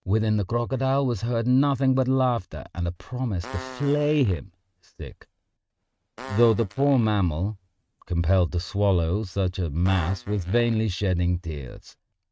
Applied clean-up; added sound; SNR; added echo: neural mask model RNNoise.